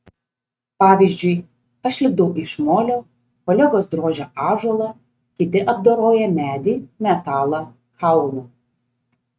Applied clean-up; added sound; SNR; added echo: neural mask model RNNoise.